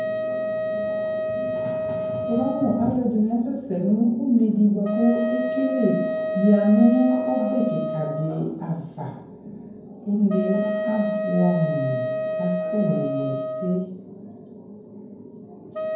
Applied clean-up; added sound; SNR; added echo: none; Wind instrument, woodwind instrument; 4 dB; reverberation time 0.9 s.